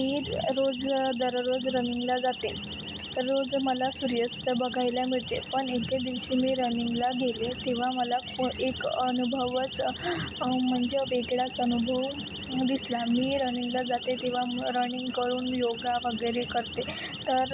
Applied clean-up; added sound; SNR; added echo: none; Siren; 11 dB; none.